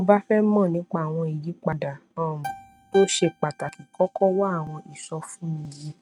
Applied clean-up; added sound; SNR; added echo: neural mask model RNNoise.